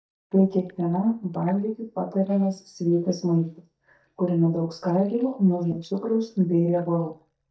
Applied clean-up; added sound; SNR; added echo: neural mask model DeepFilterNet 3.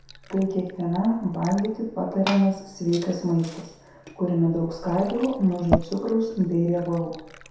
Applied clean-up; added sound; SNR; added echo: none; Fill (with liquid) / Glass; 10 dB; reverberation time 0.7 s.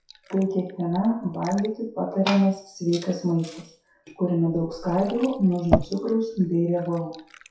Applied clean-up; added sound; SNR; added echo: classical method WPE with log-MMSE.